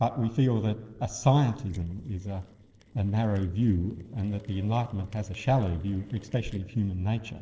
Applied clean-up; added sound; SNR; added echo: neural separator model SepFormer DNS4.